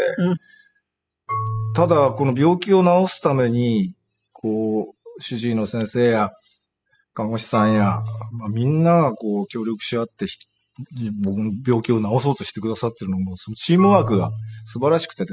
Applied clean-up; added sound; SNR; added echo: classical method spectral subtraction.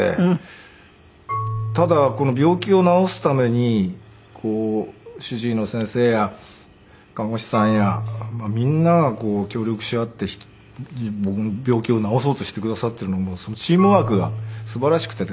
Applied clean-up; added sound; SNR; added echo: none; Marimba, xylophone / Wood; 12 dB; none.